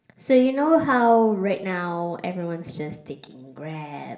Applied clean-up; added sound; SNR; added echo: none; none; none; reverberation time 0.6 s.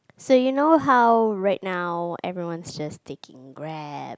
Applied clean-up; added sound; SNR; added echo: none; none; none; none.